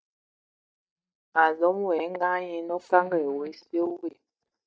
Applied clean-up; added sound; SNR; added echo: neural mask model DeepFilterNet 3.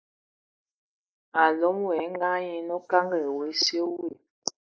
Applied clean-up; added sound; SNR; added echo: neural mask model Resemble Enhance denoiser.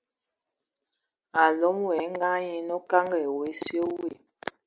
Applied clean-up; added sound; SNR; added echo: none; none; none; none.